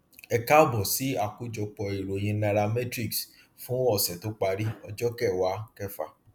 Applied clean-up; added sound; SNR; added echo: none; none; none; none.